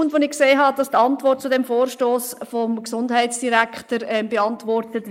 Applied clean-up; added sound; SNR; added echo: neural mask model Resemble Enhance denoiser.